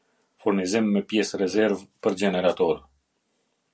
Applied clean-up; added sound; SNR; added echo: none; none; none; none.